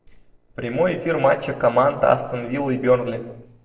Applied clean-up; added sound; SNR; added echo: neural separator model SepFormer DNS4.